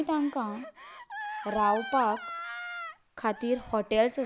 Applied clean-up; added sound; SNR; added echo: none; Gasp; 11 dB; none.